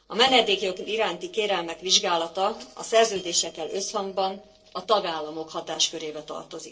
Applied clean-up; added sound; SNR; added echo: neural separator model SepFormer DNS4.